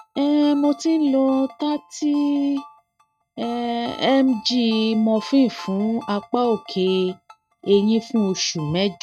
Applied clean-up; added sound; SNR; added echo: neural mask model RNNoise.